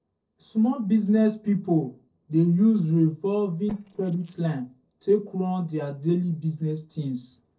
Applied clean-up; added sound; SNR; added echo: neural separator model SepFormer DNS4.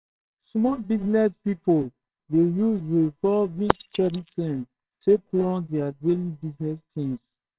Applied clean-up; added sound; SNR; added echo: neural separator model SepFormer WHAMR!.